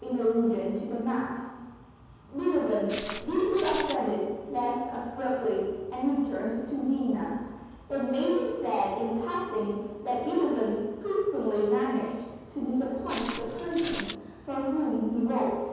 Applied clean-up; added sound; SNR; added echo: none; Walk, footsteps; 10 dB; reverberation time 1.2 s.